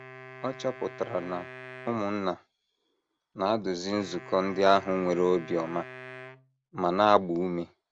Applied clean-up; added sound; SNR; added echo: none; Wind instrument, woodwind instrument; 18 dB; none.